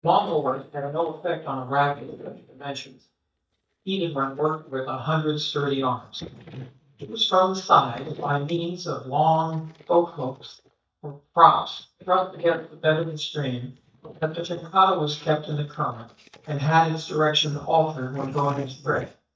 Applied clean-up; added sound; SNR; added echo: neural mask model DeepFilterNet 3.